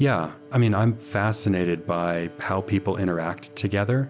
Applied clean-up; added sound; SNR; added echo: none; Bowed string instrument; 20 dB; none.